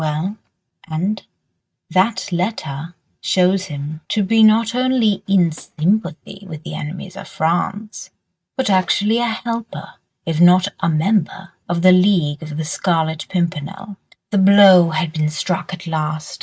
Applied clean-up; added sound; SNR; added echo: neural mask model RNNoise.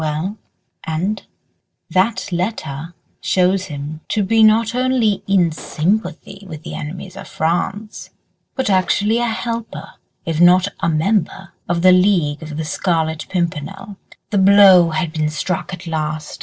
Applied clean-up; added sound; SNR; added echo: neural separator model SepFormer DNS4.